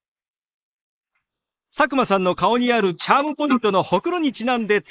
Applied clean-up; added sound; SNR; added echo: neural mask model Resemble Enhance denoiser.